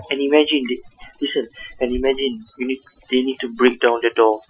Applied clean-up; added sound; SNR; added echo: classical method Wiener filter.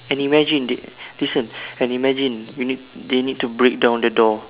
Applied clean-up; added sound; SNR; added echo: none; none; none; none.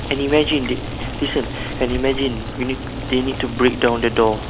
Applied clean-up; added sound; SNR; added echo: none; Boiling; 7 dB; none.